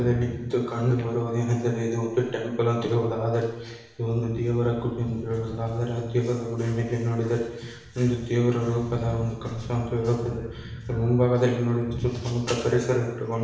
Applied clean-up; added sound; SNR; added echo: none; none; none; reverberation time 0.9 s.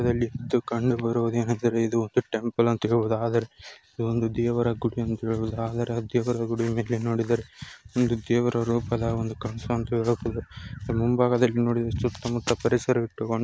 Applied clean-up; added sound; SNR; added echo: none; none; none; none.